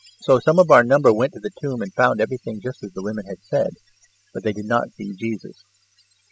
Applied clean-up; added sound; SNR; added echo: classical method spectral subtraction.